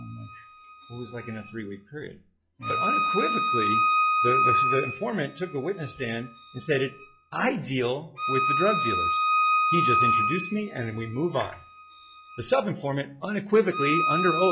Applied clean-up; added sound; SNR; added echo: classical method log-MMSE.